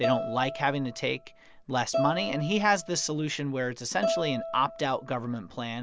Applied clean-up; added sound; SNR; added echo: none; Bowed string instrument; 5 dB; none.